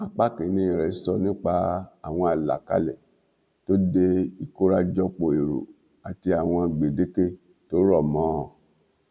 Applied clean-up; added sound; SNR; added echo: none; none; none; none.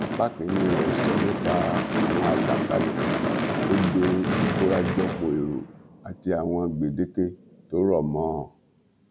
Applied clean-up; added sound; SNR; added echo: none; Gunshot, gunfire / Fireworks; 1 dB; none.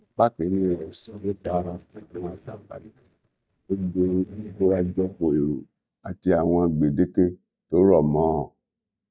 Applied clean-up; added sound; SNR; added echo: neural mask model DeepFilterNet 3.